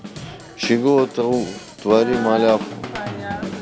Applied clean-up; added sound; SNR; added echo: none; Drum / Drum kit; 11 dB; none.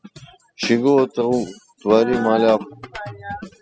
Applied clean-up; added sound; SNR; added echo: classical method spectral subtraction.